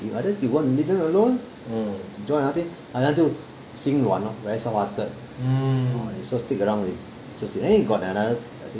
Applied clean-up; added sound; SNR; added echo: none; none; none; none.